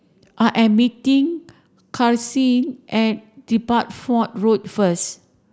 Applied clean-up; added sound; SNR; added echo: none; none; none; none.